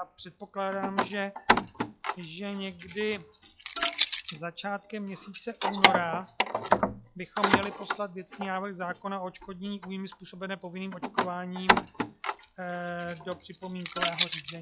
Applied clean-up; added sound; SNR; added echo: classical method log-MMSE.